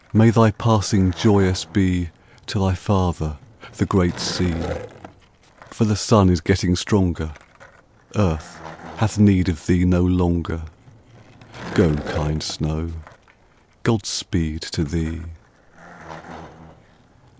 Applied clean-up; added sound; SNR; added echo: none; Skateboard; 18 dB; none.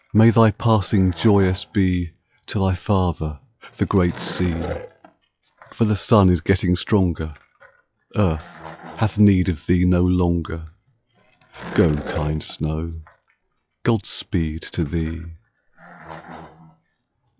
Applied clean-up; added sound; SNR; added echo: classical method log-MMSE.